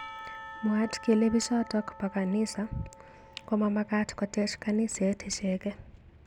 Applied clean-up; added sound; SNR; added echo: none; Church bell / Percussion; 18 dB; none.